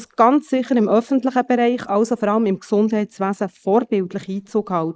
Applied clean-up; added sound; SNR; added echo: neural mask model Resemble Enhance denoiser.